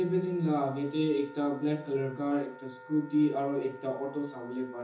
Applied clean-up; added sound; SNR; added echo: none; Wind instrument, woodwind instrument; 19 dB; reverberation time 0.6 s.